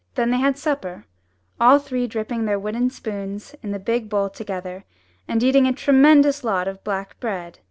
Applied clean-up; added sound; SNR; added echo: none; none; none; none.